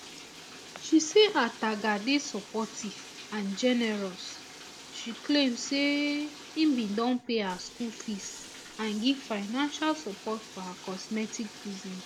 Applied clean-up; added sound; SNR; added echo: none; Bathtub (filling or washing); 16 dB; none.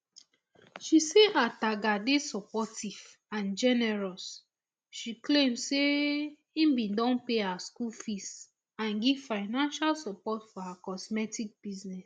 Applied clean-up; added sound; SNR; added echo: none; none; none; none.